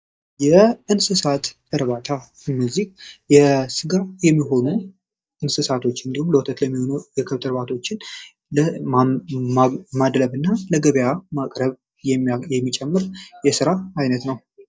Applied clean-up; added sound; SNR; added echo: neural mask model DeepFilterNet 3.